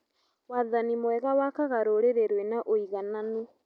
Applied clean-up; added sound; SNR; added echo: none; none; none; none.